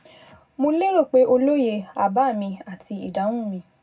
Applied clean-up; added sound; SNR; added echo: none; none; none; reverberation time 0.3 s.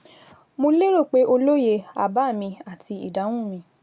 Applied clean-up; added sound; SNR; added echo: none; none; none; none.